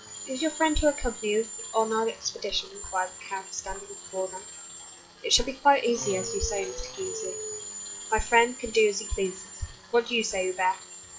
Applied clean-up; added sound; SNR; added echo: classical method WPE with log-MMSE.